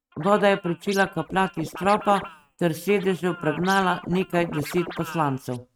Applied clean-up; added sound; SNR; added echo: neural mask model RNNoise.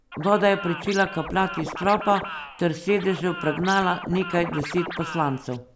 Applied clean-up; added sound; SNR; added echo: none; Scratching (performance technique); 11 dB; none.